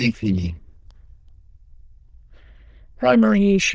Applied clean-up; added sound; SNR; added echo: neural diffusion model UNIVERSE++.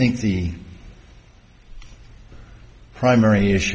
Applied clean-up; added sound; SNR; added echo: none; none; none; none.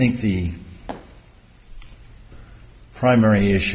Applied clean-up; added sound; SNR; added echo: none; Fireworks; 19 dB; none.